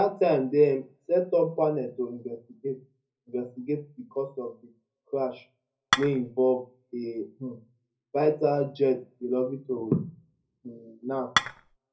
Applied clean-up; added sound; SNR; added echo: none; Dishes, pots, and pans / Chink, clink; -1 dB; reverberation time 0.4 s.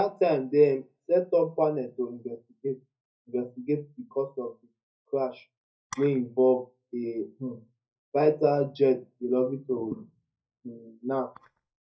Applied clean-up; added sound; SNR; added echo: neural mask model DeepFilterNet 3.